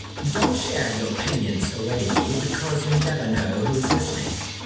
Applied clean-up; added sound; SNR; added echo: none; Mechanisms; 2 dB; reverberation time 0.8 s.